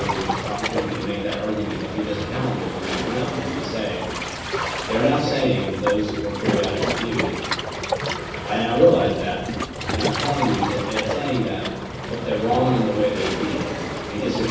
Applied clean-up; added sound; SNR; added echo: none; Waves, surf; 3 dB; reverberation time 1.1 s.